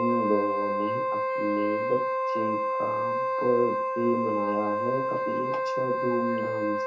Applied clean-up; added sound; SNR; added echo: none; Wind instrument, woodwind instrument; -3 dB; reverberation time 0.3 s.